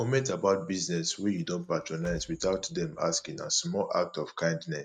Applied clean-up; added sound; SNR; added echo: neural mask model RNNoise.